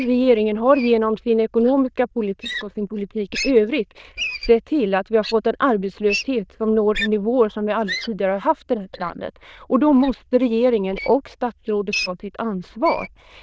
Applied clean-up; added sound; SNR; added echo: neural diffusion model UNIVERSE++.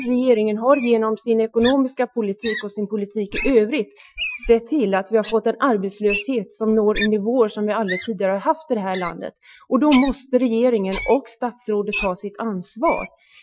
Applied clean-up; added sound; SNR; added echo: classical method Wiener filter.